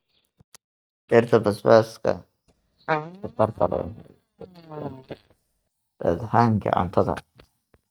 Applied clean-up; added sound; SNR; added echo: neural mask model DeepFilterNet 3.